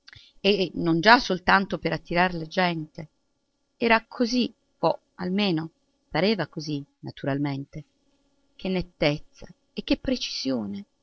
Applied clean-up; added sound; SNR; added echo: neural separator model SepFormer DNS4.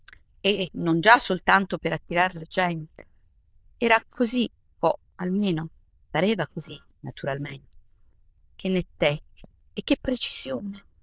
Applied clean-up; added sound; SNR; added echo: neural diffusion model UNIVERSE++.